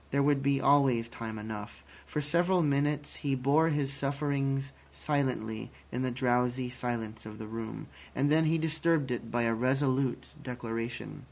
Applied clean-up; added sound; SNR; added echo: none; none; none; none.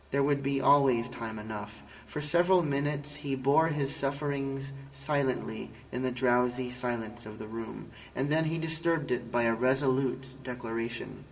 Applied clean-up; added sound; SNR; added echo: none; none; none; reverberation time 2.8 s.